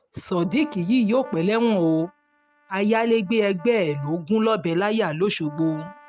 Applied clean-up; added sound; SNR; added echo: neural mask model RNNoise.